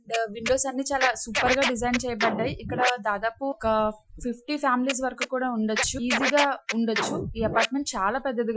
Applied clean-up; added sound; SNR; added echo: classical method Wiener filter.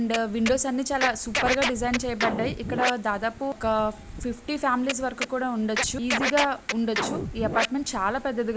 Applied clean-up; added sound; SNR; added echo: none; Scratching (performance technique); 5 dB; none.